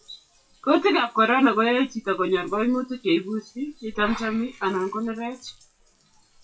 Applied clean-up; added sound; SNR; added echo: classical method WPE with log-MMSE.